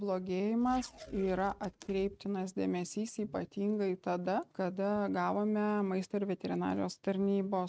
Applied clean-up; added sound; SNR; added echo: neural mask model RNNoise.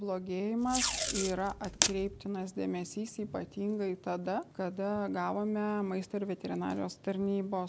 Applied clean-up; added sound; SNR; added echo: none; Packing tape, duct tape; 0 dB; none.